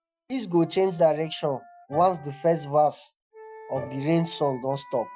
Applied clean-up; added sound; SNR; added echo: classical method Wiener filter.